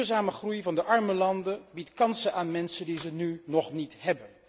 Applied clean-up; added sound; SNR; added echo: none; none; none; none.